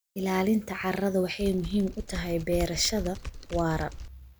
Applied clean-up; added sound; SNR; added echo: none; Typing; 8 dB; none.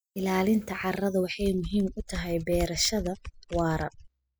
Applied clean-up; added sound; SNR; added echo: classical method spectral subtraction.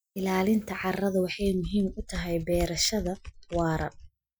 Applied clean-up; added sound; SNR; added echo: classical method Wiener filter.